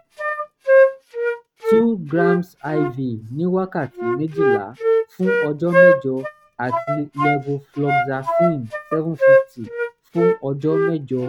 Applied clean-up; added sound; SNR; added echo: neural mask model RNNoise.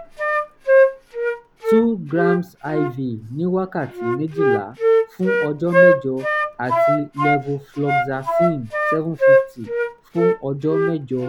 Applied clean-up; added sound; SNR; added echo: none; Wind instrument, woodwind instrument; -4 dB; none.